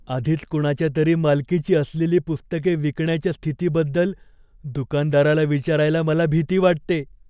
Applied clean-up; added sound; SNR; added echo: none; none; none; none.